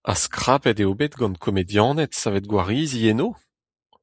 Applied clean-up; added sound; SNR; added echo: neural mask model Resemble Enhance denoiser.